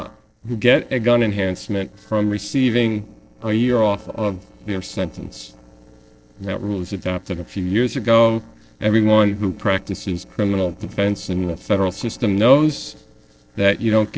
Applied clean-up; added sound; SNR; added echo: neural separator model SepFormer DNS4.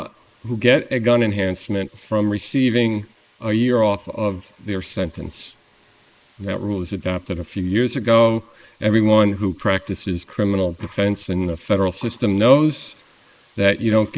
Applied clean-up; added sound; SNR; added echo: neural mask model Resemble Enhance denoiser.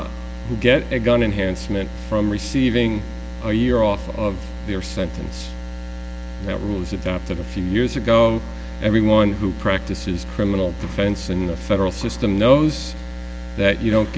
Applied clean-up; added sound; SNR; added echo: none; none; none; none.